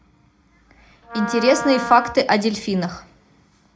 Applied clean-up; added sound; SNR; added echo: none; Wind instrument, woodwind instrument; 9 dB; reverberation time 0.2 s.